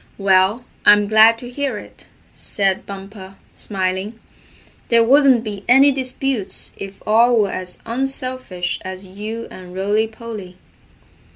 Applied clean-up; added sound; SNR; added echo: none; none; none; none.